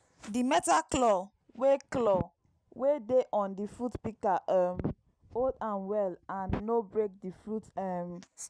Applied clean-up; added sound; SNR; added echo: none; none; none; none.